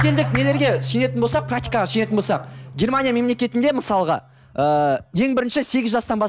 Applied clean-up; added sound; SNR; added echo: none; Marimba, xylophone; 10 dB; none.